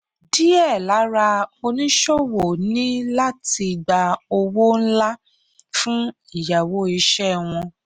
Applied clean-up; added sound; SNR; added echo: none; none; none; none.